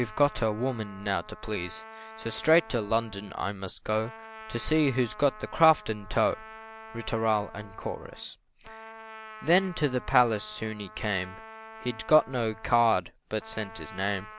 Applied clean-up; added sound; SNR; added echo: none; Trumpet; 18 dB; none.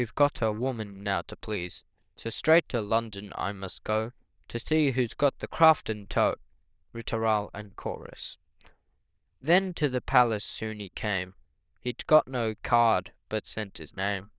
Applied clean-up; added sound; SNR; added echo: neural diffusion model UNIVERSE++.